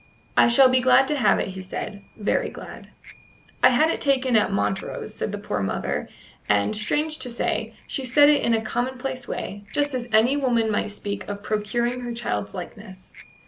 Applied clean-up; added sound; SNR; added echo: none; Bicycle bell; 19 dB; none.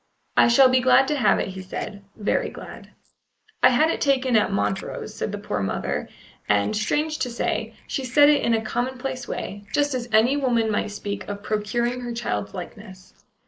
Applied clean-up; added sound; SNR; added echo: neural mask model Resemble Enhance denoiser.